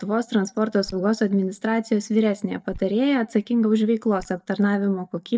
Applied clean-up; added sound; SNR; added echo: neural mask model DeepFilterNet 3.